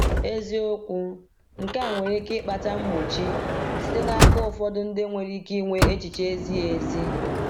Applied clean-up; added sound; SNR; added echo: none; Sliding door / Motor vehicle (road); -2 dB; none.